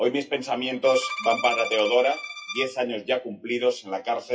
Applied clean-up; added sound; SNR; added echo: classical method WPE with log-MMSE.